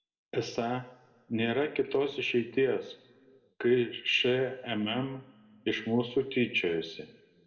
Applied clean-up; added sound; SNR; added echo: none; none; none; reverberation time 0.9 s.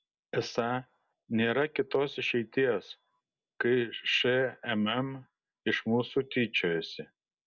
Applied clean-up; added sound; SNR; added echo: none; none; none; none.